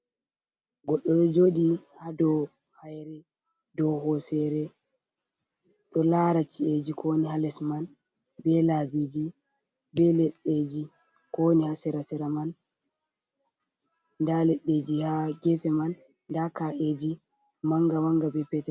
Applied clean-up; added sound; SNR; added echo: none; none; none; none.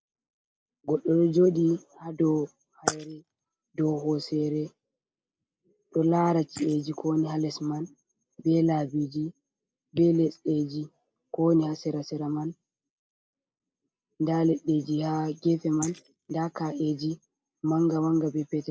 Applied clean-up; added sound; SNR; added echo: neural mask model Resemble Enhance denoiser.